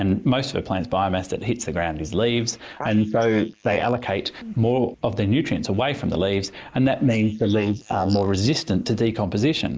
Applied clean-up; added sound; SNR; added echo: neural mask model Resemble Enhance denoiser.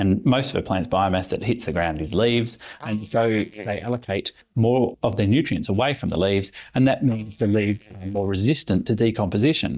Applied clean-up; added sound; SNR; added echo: neural mask model DeepFilterNet 3.